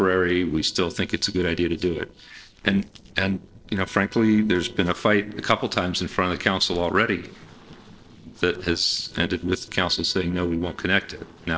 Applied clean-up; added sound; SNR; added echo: neural separator model SepFormer DNS4.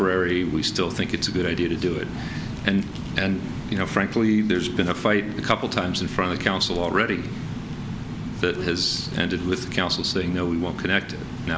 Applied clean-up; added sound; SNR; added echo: none; none; none; none.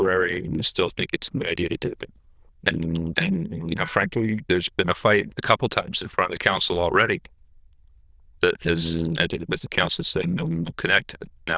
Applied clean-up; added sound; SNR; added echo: neural diffusion model UNIVERSE++.